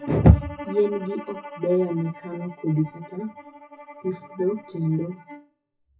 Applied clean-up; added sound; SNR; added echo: classical method WPE with log-MMSE.